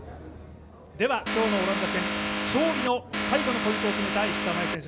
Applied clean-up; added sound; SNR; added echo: none; Vehicle; -1 dB; none.